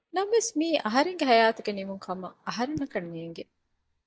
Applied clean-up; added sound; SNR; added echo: neural mask model DeepFilterNet 3.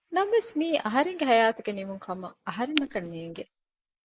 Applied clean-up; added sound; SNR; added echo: neural mask model Resemble Enhance denoiser.